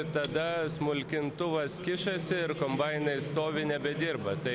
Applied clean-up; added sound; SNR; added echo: none; Cutlery, silverware; 17 dB; none.